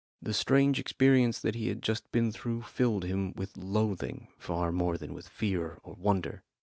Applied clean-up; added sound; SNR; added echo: none; none; none; none.